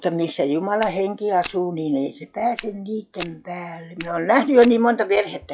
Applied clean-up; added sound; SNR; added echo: classical method log-MMSE.